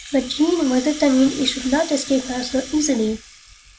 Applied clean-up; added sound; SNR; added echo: none; Rattle (instrument); 15 dB; none.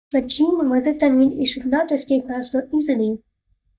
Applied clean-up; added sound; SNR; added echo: neural mask model DeepFilterNet 3.